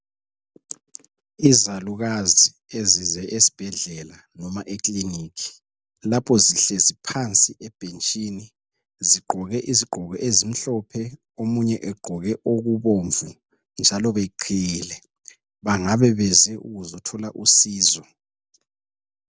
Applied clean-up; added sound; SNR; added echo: none; none; none; none.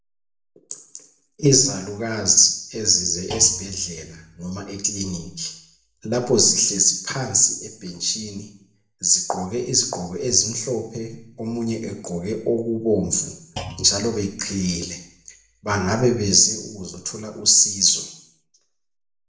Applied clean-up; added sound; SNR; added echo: none; Thump, thud; 19 dB; reverberation time 0.6 s.